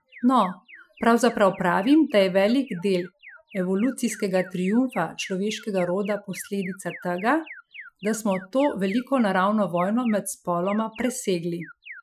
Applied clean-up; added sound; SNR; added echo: classical method Wiener filter.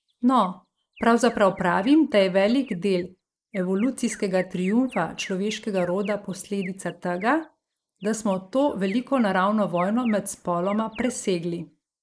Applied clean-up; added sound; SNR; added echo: neural mask model Resemble Enhance denoiser.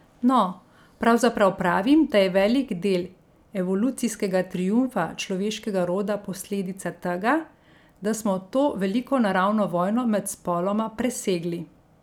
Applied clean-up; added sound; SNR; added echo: none; none; none; none.